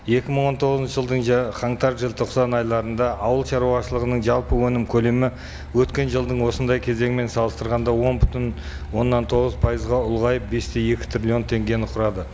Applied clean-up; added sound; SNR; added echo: none; Truck; 13 dB; none.